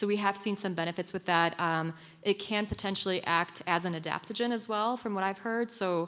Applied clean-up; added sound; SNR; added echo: none; none; none; none.